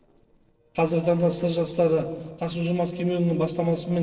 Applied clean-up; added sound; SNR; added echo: neural separator model SepFormer DNS4.